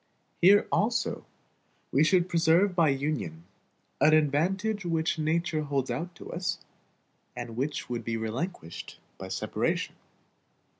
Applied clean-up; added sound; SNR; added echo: none; none; none; none.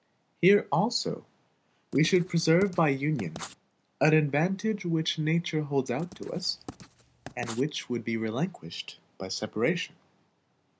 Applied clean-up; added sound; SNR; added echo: none; Writing; 17 dB; none.